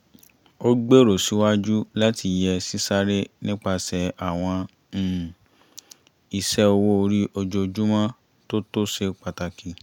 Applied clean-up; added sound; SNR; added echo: none; none; none; none.